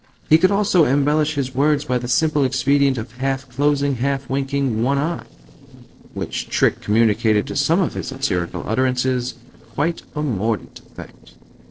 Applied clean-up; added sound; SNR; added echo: neural separator model SepFormer DNS4.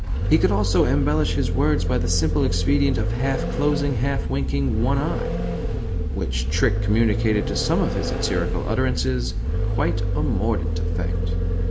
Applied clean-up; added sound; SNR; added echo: none; Vehicle; -2 dB; none.